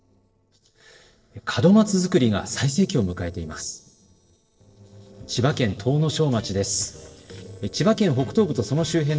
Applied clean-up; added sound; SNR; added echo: neural separator model SepFormer DNS4.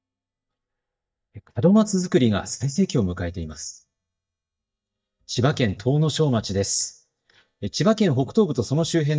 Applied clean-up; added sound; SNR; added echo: neural mask model DeepFilterNet 3.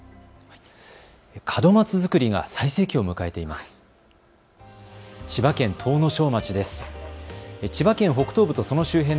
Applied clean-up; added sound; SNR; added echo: none; none; none; none.